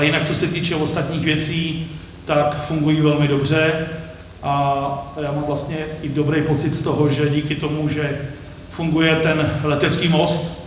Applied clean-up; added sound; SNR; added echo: none; Mechanical fan; 20 dB; reverberation time 0.9 s.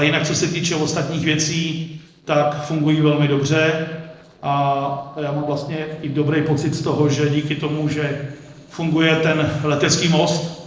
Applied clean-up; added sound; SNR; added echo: neural separator model SepFormer DNS4.